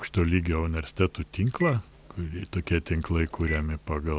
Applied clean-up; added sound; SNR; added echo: none; Telephone; 17 dB; none.